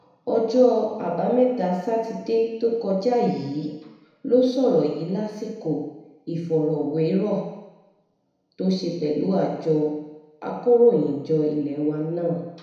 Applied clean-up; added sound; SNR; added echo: none; none; none; reverberation time 1.0 s.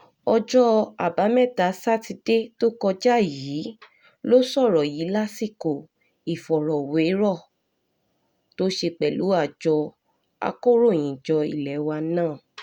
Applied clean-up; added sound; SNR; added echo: none; none; none; none.